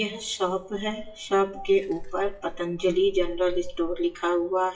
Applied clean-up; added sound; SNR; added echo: classical method WPE with log-MMSE.